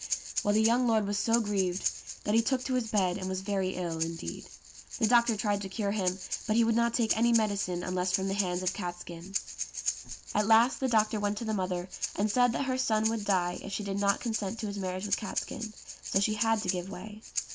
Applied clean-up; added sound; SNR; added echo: none; Breathing; 8 dB; none.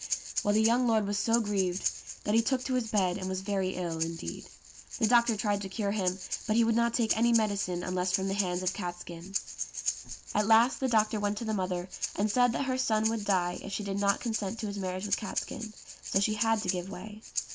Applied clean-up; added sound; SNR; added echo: neural mask model Resemble Enhance denoiser.